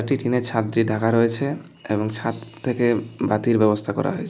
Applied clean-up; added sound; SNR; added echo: none; none; none; none.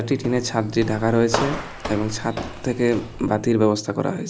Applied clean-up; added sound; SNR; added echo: none; Walk, footsteps; 10 dB; none.